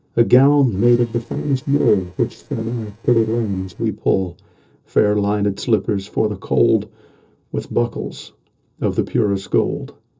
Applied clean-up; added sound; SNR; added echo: neural separator model SepFormer DNS4.